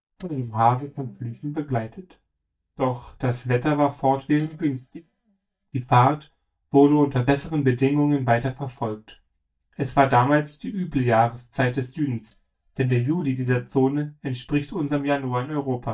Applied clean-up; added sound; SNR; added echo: neural mask model DeepFilterNet 3.